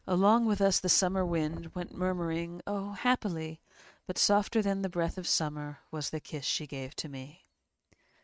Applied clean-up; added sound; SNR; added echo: neural mask model RNNoise.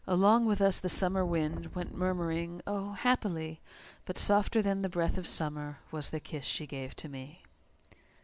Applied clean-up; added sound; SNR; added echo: none; Wind; 10 dB; none.